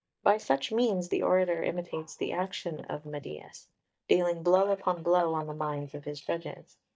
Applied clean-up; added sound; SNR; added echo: neural mask model DeepFilterNet 3.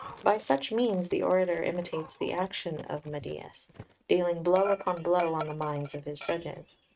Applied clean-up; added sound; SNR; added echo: neural mask model RNNoise.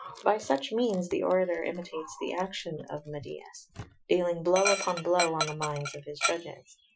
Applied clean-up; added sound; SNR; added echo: classical method Wiener filter.